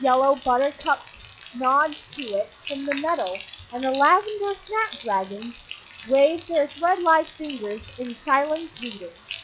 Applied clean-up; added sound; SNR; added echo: classical method log-MMSE.